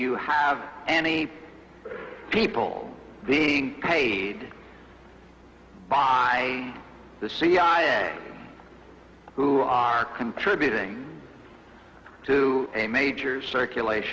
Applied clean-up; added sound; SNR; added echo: none; none; none; none.